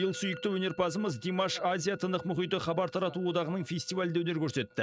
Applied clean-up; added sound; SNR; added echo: neural mask model RNNoise.